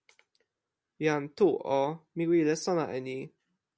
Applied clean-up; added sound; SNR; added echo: none; none; none; none.